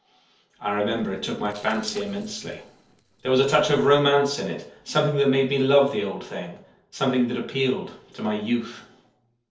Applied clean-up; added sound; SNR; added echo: neural separator model SepFormer DNS4.